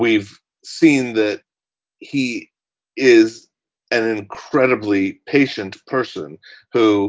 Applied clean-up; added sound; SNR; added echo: none; none; none; none.